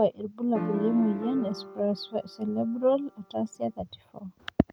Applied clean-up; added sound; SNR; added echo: none; Piano; 10 dB; none.